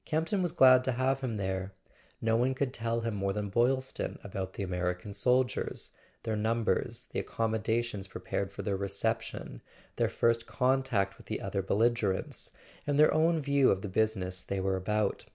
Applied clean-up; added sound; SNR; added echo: none; none; none; none.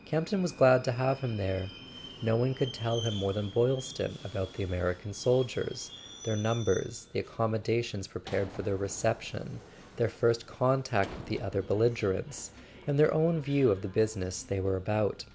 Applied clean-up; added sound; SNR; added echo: none; Subway, metro, underground; 18 dB; none.